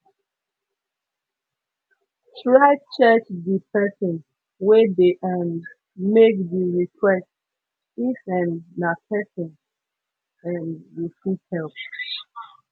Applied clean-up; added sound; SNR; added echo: none; none; none; none.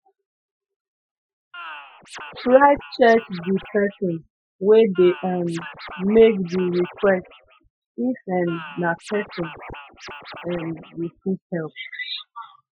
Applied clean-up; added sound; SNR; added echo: classical method Wiener filter.